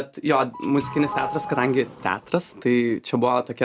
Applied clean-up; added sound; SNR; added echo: none; Sliding door / Doorbell; 11 dB; none.